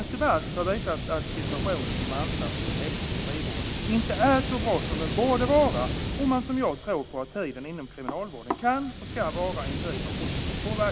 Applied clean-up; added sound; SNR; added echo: none; Hiss; 1 dB; none.